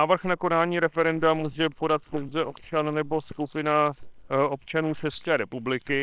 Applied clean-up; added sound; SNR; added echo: neural separator model SepFormer WHAM!.